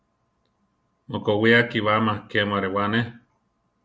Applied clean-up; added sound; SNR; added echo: none; none; none; none.